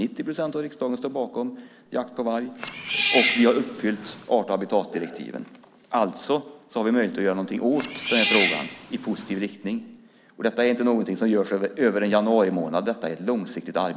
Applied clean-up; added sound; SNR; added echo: none; Cat; 4 dB; none.